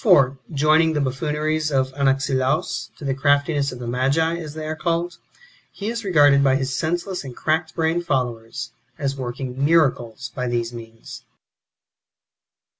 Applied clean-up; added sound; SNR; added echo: none; none; none; none.